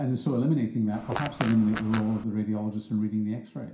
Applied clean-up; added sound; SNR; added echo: none; Fart; 9 dB; reverberation time 0.5 s.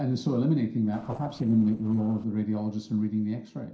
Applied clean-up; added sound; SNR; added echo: neural separator model SepFormer DNS4.